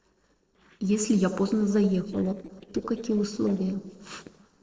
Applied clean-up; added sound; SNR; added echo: neural separator model SepFormer DNS4.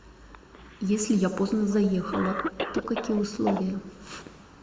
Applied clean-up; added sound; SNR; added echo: none; Cough; 9 dB; reverberation time 1.8 s.